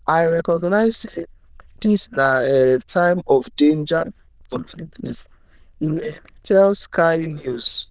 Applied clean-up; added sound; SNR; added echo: neural diffusion model UNIVERSE++.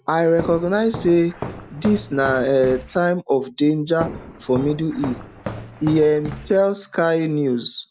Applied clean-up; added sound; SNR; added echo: none; Walk, footsteps; 13 dB; none.